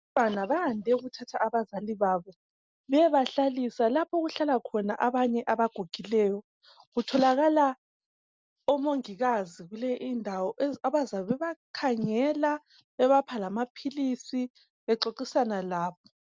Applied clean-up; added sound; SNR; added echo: none; none; none; none.